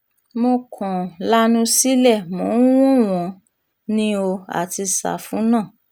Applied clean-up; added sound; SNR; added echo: none; none; none; none.